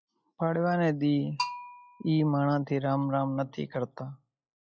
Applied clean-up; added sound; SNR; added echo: classical method log-MMSE.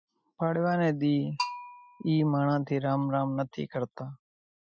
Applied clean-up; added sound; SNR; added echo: classical method Wiener filter.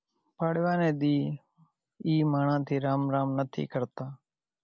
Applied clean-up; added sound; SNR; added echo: none; none; none; none.